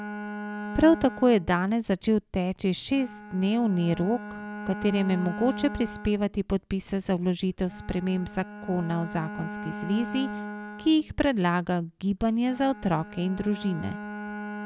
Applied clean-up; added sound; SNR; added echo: none; Bowed string instrument; 12 dB; none.